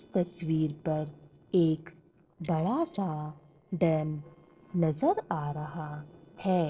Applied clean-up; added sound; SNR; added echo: neural separator model SepFormer DNS4.